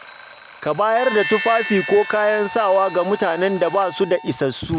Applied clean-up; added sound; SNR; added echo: none; Alarm + Harmonica; 11 dB; none.